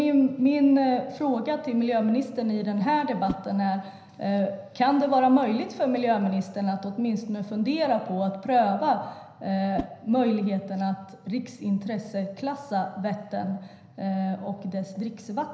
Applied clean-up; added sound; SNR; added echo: none; Whoosh, swoosh, swish; 17 dB; reverberation time 0.9 s.